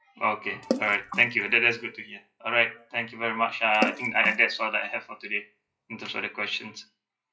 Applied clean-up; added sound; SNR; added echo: classical method WPE with log-MMSE.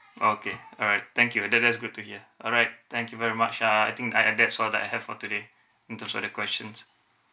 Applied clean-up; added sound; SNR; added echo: none; none; none; none.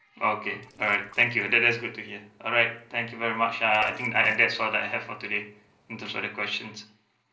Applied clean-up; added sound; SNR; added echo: neural separator model SepFormer DNS4.